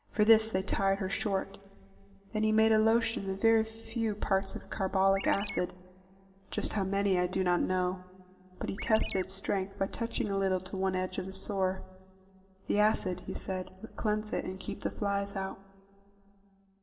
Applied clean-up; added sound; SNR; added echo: none; Chirp, tweet; 9 dB; reverberation time 1.8 s.